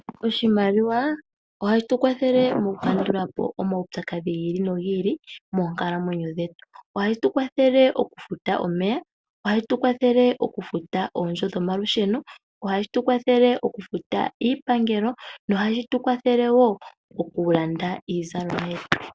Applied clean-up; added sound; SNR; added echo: none; none; none; none.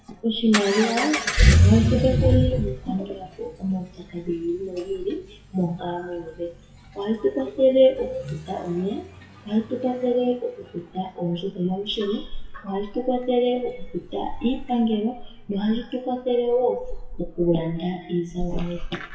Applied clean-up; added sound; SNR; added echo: classical method WPE with log-MMSE.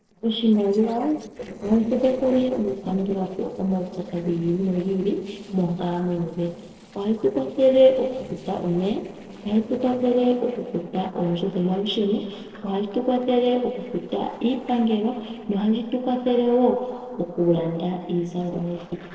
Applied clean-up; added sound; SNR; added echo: neural separator model SepFormer DNS4.